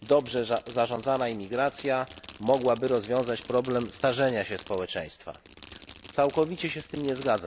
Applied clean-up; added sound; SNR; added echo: none; Fireworks; 15 dB; none.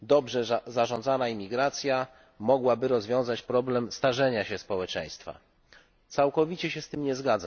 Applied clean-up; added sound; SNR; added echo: none; none; none; none.